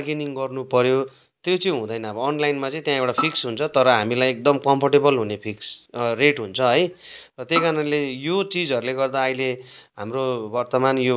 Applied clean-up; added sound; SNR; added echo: none; Bowed string instrument; 10 dB; none.